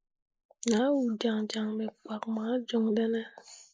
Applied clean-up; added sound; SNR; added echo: neural mask model Resemble Enhance denoiser.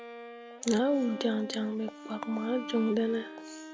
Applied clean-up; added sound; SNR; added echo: none; Bowed string instrument; 12 dB; none.